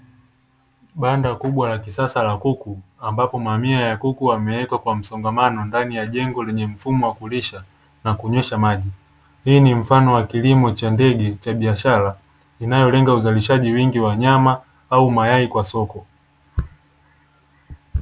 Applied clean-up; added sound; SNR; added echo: none; none; none; none.